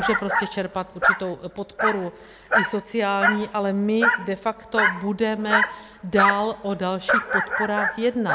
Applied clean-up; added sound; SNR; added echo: none; Dog; -1 dB; none.